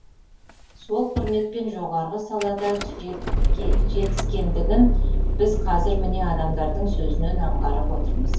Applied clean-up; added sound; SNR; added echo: none; Idling / Engine starting / Door / Car; -4 dB; reverberation time 0.5 s.